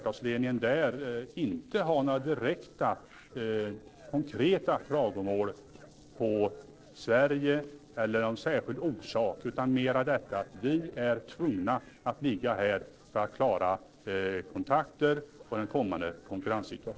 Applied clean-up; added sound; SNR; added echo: neural separator model SepFormer DNS4.